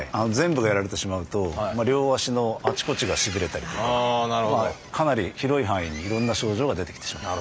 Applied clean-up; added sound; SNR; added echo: none; Boat, Water vehicle; 15 dB; none.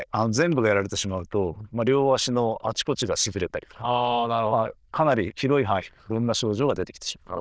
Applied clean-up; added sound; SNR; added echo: neural diffusion model UNIVERSE++.